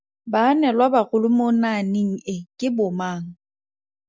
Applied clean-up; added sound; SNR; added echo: none; none; none; none.